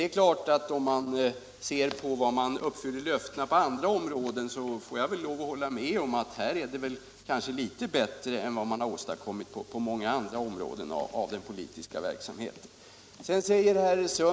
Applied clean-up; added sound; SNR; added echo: none; none; none; none.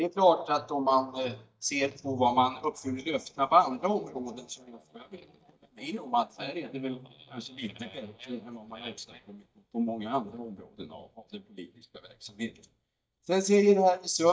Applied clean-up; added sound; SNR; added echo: neural mask model DeepFilterNet 3.